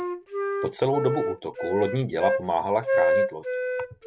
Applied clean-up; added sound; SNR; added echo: none; Wind instrument, woodwind instrument; -1 dB; none.